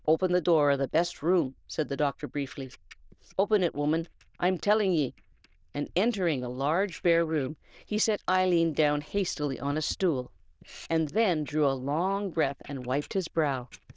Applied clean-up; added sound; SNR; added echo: neural diffusion model UNIVERSE++.